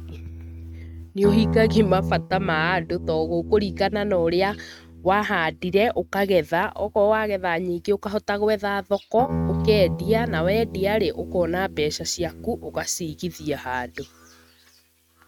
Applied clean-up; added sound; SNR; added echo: neural mask model RNNoise.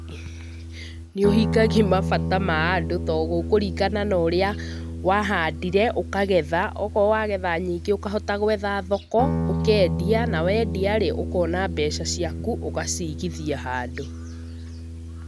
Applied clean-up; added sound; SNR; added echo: none; Guitar; 5 dB; none.